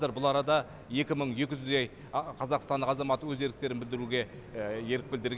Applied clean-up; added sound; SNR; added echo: none; none; none; none.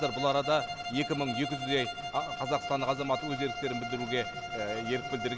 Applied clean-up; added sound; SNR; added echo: none; Bowed string instrument; 5 dB; none.